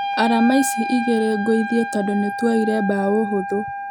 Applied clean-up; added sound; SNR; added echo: none; Wind instrument, woodwind instrument; 6 dB; none.